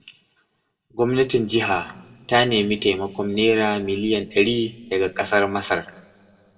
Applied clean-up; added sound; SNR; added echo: none; none; none; reverberation time 1.7 s.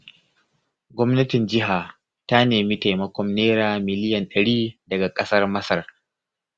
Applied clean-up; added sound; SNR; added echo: none; none; none; none.